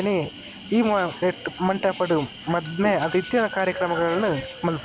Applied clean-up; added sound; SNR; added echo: none; Cricket + Doorbell; 15 dB; none.